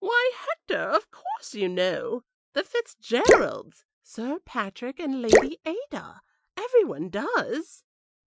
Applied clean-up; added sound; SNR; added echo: classical method Wiener filter.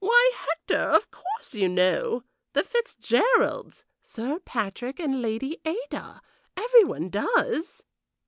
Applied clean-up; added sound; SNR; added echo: none; none; none; none.